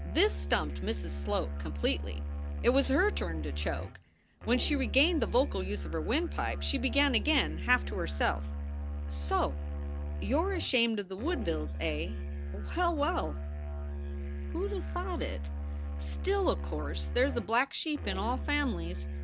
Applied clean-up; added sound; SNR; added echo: none; Musical instrument; 3 dB; none.